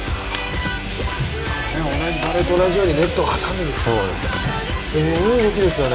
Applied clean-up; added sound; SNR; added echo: none; none; none; none.